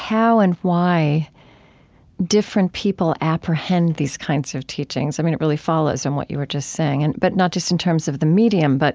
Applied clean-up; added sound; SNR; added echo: none; none; none; none.